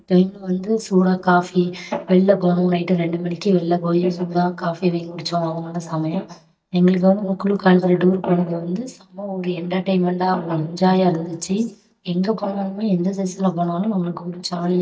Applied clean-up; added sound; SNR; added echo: neural mask model DeepFilterNet 3.